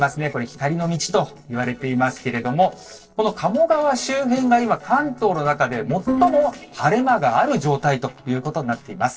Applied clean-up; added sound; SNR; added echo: neural separator model SepFormer DNS4.